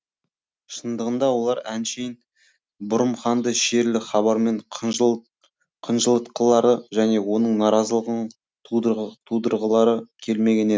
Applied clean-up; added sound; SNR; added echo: none; none; none; none.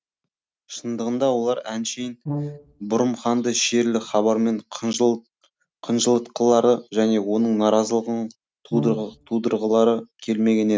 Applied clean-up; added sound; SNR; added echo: neural mask model RNNoise.